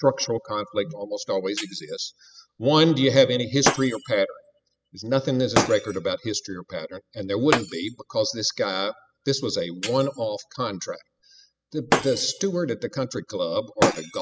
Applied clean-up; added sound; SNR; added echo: classical method spectral subtraction.